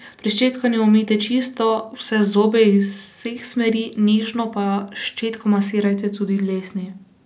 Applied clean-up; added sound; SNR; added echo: none; none; none; none.